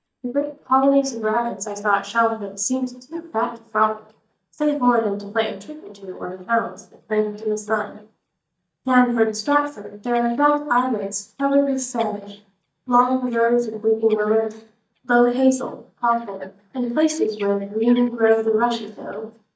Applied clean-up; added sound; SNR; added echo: neural mask model DeepFilterNet 3.